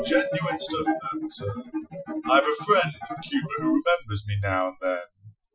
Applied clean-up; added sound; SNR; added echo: classical method Wiener filter.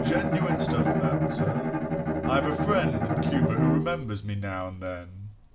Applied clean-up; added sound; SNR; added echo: none; Bowed string instrument; -4 dB; none.